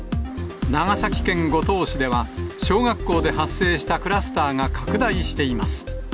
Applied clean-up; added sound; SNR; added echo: none; none; none; none.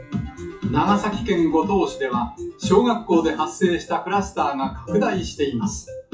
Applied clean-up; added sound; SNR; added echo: classical method WPE with log-MMSE.